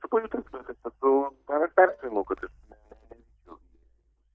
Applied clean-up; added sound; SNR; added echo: neural mask model DeepFilterNet 3.